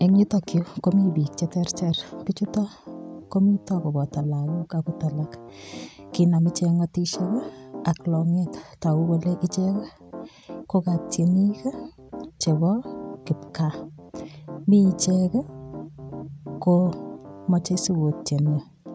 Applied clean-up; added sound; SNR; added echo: none; Piano; 15 dB; none.